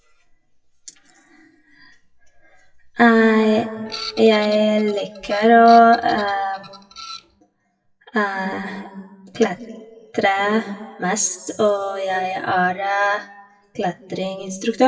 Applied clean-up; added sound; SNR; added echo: classical method WPE with log-MMSE.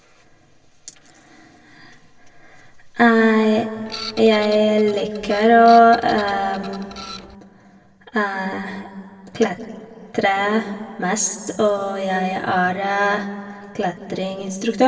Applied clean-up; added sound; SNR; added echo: none; Printer; 16 dB; reverberation time 1.5 s.